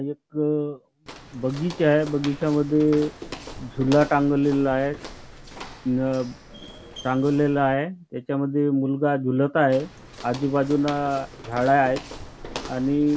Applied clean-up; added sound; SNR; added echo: none; Walk, footsteps; 16 dB; none.